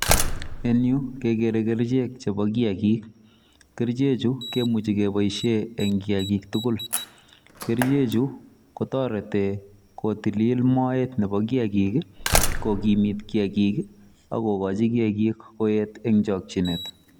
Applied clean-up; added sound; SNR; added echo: none; Slam; 8 dB; none.